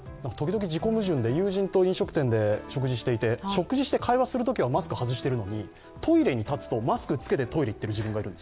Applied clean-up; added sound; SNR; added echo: none; none; none; none.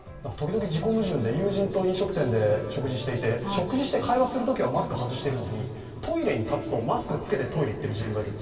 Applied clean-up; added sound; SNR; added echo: none; none; none; reverberation time 2.6 s.